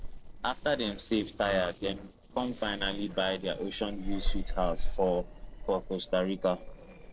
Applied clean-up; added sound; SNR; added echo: neural separator model SepFormer DNS4.